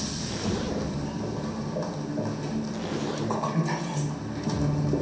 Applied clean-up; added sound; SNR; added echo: none; Zipper (clothing); 12 dB; reverberation time 0.7 s.